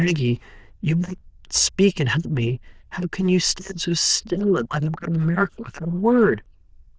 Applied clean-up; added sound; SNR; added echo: neural diffusion model UNIVERSE++.